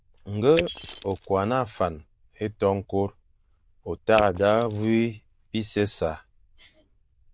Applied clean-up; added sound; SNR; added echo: neural diffusion model UNIVERSE++.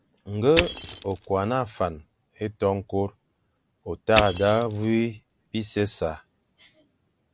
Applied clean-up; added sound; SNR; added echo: none; Crushing; 5 dB; none.